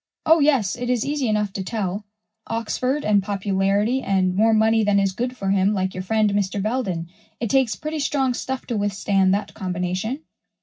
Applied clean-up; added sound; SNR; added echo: none; none; none; reverberation time 0.4 s.